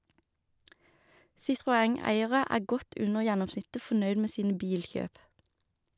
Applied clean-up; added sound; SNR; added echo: none; none; none; none.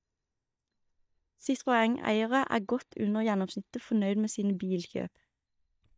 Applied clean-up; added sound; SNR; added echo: neural mask model DeepFilterNet 3.